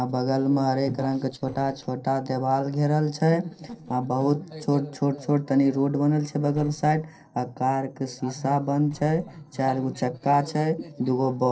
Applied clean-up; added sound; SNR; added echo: neural separator model SepFormer DNS4.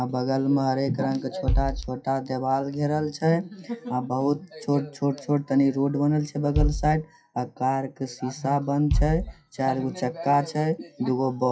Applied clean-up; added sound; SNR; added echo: classical method WPE with log-MMSE.